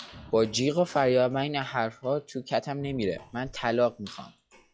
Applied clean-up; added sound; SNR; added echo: classical method log-MMSE.